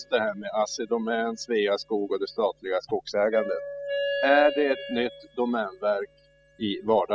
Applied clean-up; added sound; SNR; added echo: classical method spectral subtraction.